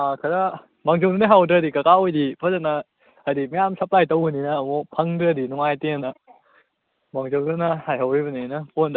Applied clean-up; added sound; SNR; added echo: none; none; none; none.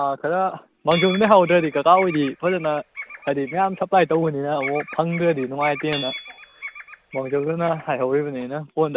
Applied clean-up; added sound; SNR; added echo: none; Bird vocalization, bird call, bird song + Hammer / Chink, clink; 14 dB; none.